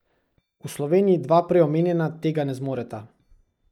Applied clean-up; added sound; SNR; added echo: neural mask model DeepFilterNet 3.